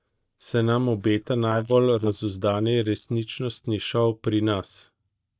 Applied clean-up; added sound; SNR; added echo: neural mask model DeepFilterNet 3.